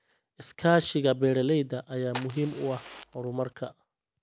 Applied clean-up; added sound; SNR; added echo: none; Fire; 14 dB; none.